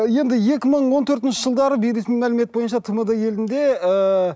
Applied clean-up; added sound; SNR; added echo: none; none; none; none.